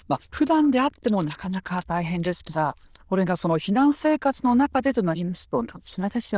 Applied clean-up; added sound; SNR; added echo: neural diffusion model UNIVERSE++.